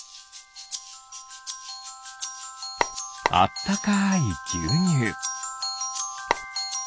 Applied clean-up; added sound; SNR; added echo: none; Telephone; 1 dB; none.